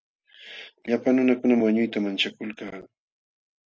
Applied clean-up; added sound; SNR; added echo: none; none; none; none.